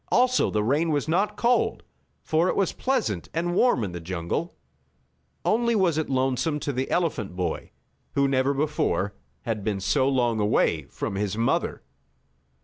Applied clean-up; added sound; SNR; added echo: none; none; none; none.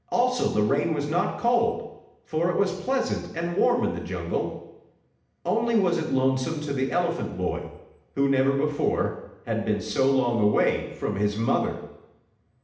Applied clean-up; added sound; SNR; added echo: none; none; none; reverberation time 0.8 s.